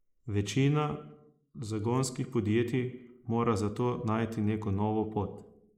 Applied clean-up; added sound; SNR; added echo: neural mask model Resemble Enhance denoiser.